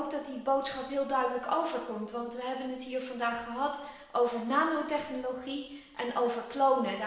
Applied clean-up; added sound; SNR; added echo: none; none; none; reverberation time 0.9 s.